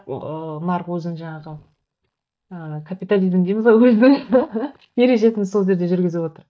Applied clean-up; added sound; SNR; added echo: neural mask model DeepFilterNet 3.